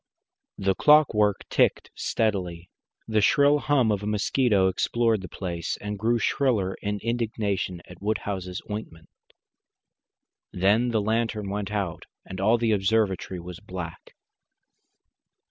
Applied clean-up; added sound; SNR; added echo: none; none; none; none.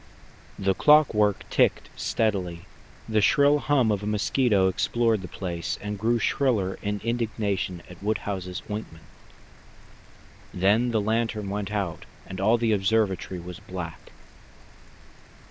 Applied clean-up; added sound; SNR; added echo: none; Rain; 19 dB; none.